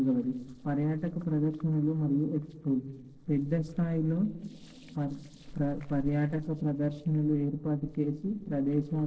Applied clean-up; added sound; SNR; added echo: neural separator model SepFormer DNS4.